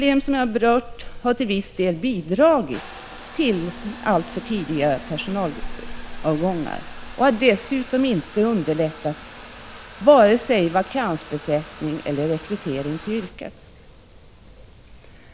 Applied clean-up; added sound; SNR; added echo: none; Trickle, dribble / Bathtub (filling or washing) / Water tap, faucet; 15 dB; none.